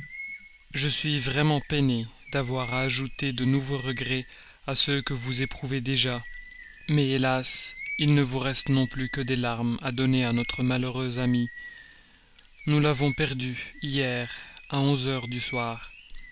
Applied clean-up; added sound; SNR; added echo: none; Bird vocalization, bird call, bird song; 16 dB; none.